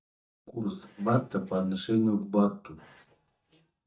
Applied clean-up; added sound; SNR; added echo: neural mask model DeepFilterNet 3.